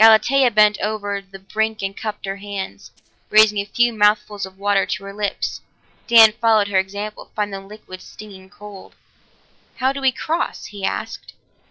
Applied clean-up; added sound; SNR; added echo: neural separator model SepFormer DNS4.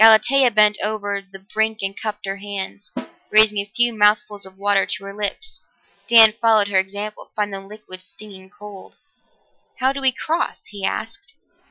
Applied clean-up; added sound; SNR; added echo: classical method Wiener filter.